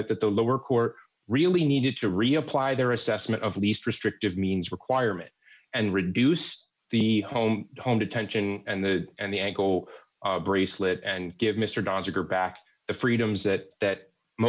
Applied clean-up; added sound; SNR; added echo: none; none; none; none.